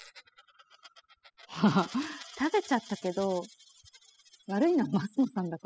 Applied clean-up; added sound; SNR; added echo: classical method spectral subtraction.